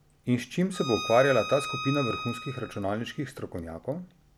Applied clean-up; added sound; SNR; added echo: none; Bowed string instrument; 9 dB; none.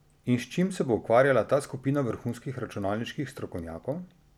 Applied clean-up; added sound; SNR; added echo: none; none; none; none.